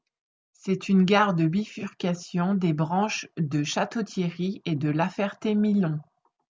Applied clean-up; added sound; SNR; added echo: none; none; none; none.